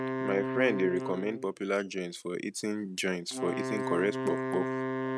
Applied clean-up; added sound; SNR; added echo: neural mask model RNNoise.